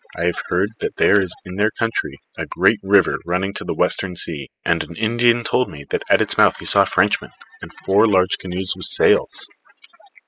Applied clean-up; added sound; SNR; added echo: classical method spectral subtraction.